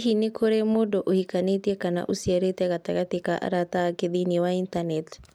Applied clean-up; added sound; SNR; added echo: none; none; none; none.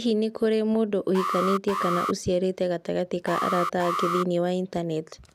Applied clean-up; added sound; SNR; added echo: none; Alarm; 5 dB; none.